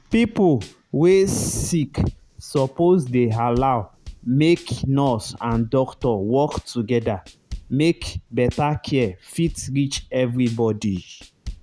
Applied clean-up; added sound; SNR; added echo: none; Drum / Drum kit; 20 dB; none.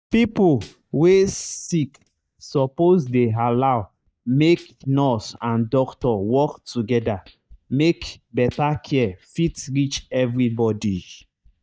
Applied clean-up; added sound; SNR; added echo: neural mask model DeepFilterNet 3.